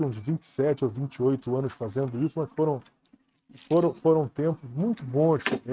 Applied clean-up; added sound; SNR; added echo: neural mask model RNNoise.